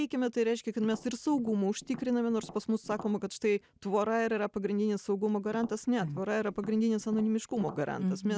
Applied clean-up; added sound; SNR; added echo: none; Tap; 19 dB; none.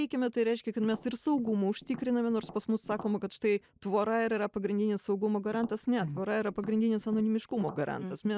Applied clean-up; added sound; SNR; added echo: neural mask model Resemble Enhance denoiser.